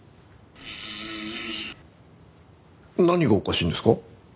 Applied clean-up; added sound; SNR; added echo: none; Fart; 9 dB; none.